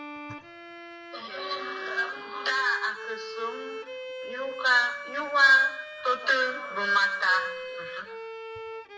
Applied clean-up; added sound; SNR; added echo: none; Bowed string instrument; 11 dB; reverberation time 0.6 s.